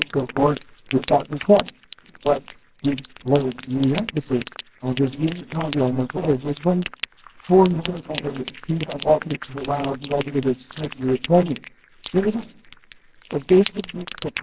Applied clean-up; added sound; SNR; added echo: neural separator model SepFormer WHAMR!.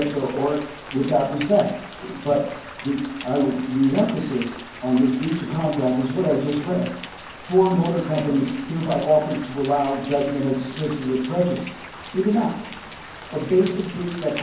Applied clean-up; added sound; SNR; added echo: none; Rain; 15 dB; reverberation time 0.9 s.